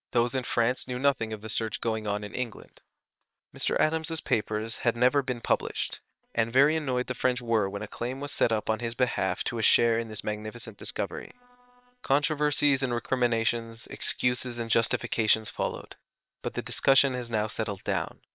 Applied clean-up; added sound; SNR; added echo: neural separator model SepFormer WHAM!.